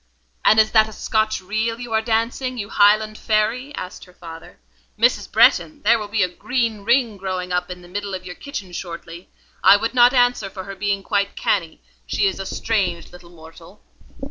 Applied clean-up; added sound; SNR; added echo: neural separator model SepFormer DNS4.